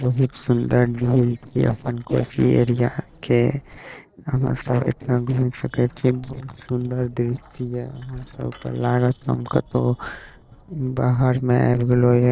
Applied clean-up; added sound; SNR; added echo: neural separator model SepFormer DNS4.